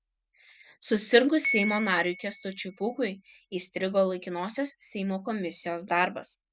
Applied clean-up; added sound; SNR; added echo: none; Piano; 12 dB; none.